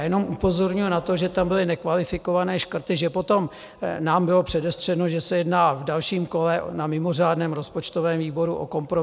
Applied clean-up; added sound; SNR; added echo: none; none; none; none.